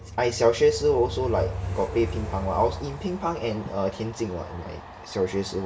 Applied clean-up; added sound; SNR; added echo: none; Train; 9 dB; none.